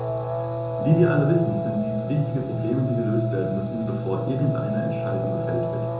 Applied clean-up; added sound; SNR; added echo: none; Guitar; 6 dB; reverberation time 0.7 s.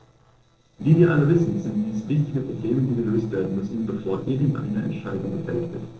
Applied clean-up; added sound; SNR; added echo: neural separator model SepFormer DNS4.